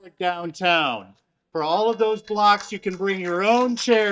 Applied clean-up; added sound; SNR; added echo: neural mask model DeepFilterNet 3.